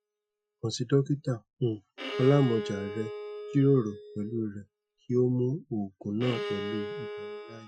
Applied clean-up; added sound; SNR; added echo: classical method Wiener filter.